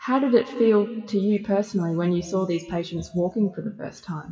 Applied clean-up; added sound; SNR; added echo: classical method WPE with log-MMSE.